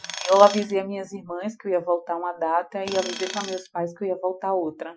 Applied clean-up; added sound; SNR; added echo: classical method Wiener filter.